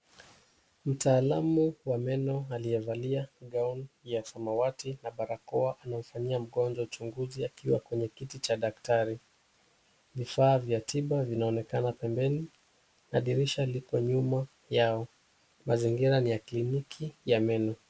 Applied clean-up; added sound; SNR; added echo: none; none; none; none.